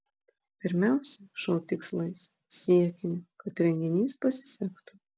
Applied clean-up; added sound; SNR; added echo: none; none; none; none.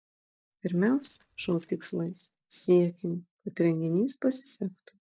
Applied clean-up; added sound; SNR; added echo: neural mask model DeepFilterNet 3.